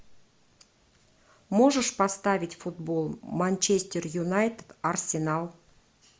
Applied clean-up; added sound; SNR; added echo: none; none; none; none.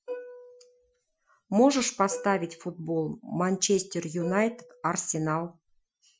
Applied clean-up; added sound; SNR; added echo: classical method Wiener filter.